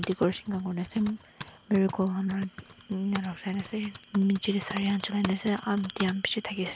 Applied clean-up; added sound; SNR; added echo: none; Typing; 15 dB; none.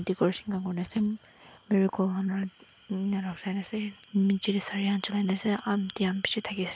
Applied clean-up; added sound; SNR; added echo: none; none; none; none.